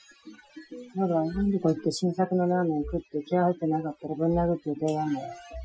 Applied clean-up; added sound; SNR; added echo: classical method Wiener filter.